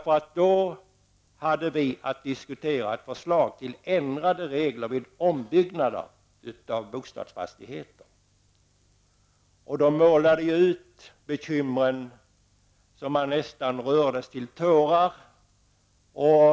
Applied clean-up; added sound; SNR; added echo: none; none; none; none.